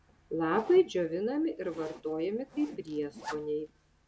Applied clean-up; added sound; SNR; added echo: none; Zipper (clothing); 17 dB; none.